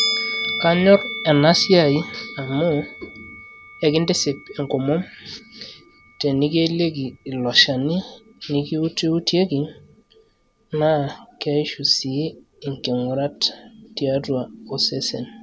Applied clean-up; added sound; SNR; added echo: none; Musical instrument; 13 dB; none.